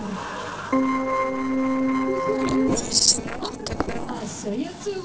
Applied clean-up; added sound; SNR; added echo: neural separator model SepFormer DNS4.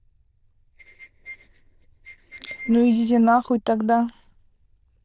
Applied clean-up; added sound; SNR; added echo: neural diffusion model UNIVERSE++.